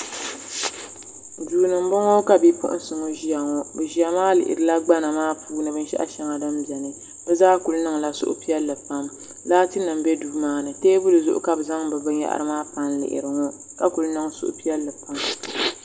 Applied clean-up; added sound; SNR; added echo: none; none; none; reverberation time 0.8 s.